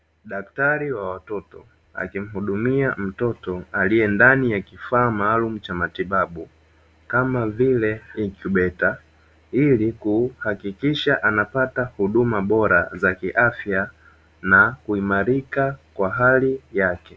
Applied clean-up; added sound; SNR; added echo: none; none; none; none.